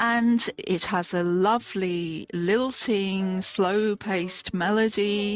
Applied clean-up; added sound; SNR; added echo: neural mask model RNNoise.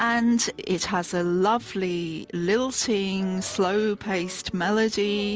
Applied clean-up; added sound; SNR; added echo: none; Piano; 19 dB; none.